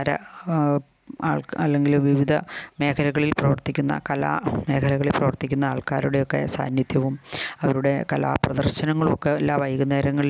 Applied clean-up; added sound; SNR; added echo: none; none; none; none.